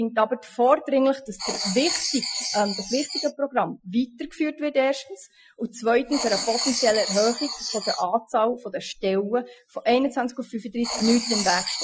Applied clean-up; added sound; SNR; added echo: classical method Wiener filter.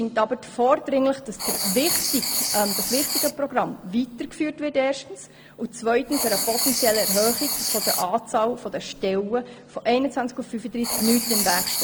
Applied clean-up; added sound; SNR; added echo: none; Writing; 4 dB; none.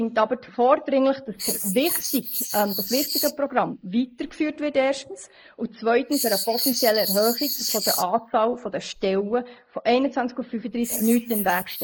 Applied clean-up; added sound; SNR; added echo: neural mask model Resemble Enhance denoiser.